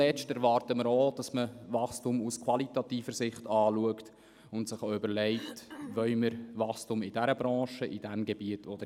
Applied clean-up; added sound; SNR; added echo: none; Cough; 15 dB; none.